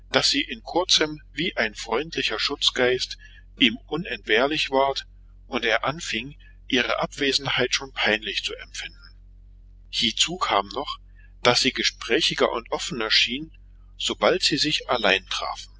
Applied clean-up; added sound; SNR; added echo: none; none; none; none.